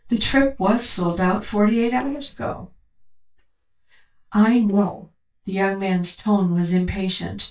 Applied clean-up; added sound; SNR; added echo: neural mask model DeepFilterNet 3.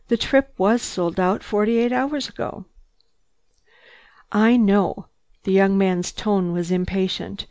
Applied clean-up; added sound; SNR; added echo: none; none; none; none.